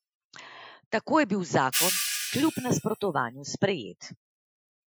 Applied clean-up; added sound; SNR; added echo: classical method Wiener filter.